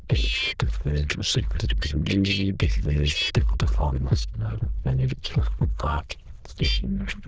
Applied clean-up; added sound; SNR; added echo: neural diffusion model UNIVERSE++.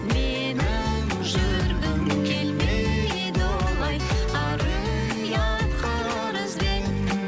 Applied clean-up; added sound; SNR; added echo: none; Organ; 4 dB; none.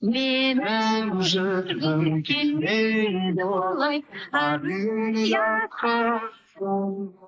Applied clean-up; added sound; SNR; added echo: neural mask model Resemble Enhance denoiser.